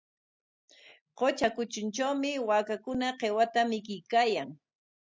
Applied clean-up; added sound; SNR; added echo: none; none; none; none.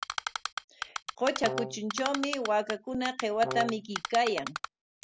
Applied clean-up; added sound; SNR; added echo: none; Brass instrument + Typing; 6 dB; none.